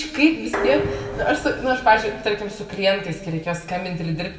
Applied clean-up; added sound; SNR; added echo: none; Dishes, pots, and pans; 9 dB; reverberation time 1.5 s.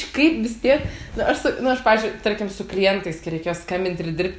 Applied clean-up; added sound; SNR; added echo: none; none; none; none.